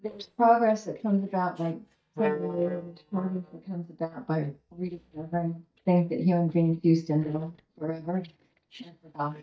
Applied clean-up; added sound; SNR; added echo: neural mask model DeepFilterNet 3.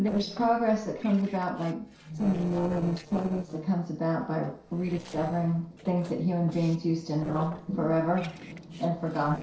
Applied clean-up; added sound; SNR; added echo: neural separator model SepFormer DNS4.